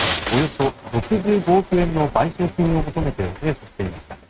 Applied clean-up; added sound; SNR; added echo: neural mask model RNNoise.